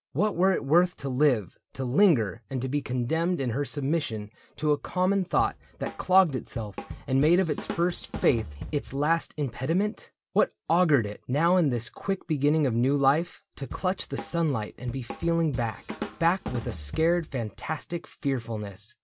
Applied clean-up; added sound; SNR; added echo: none; Drum / Drum kit; 12 dB; none.